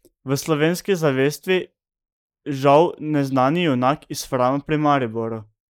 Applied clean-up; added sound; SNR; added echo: neural mask model Resemble Enhance denoiser.